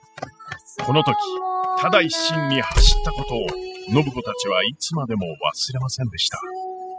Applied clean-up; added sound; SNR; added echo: classical method spectral subtraction.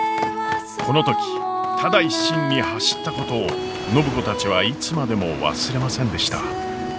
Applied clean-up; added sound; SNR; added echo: none; none; none; none.